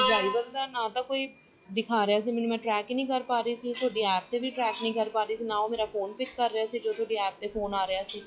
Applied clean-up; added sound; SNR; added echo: classical method log-MMSE.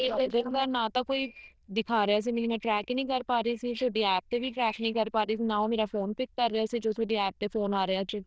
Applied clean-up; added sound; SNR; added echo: neural diffusion model UNIVERSE++.